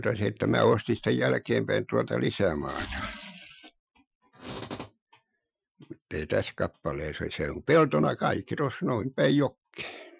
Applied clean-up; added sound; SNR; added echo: classical method Wiener filter.